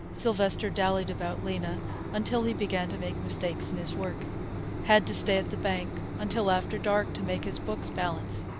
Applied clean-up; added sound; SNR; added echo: none; Mechanisms; 4 dB; none.